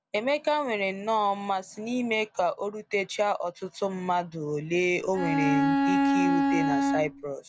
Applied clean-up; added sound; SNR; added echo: none; Bowed string instrument; -4 dB; none.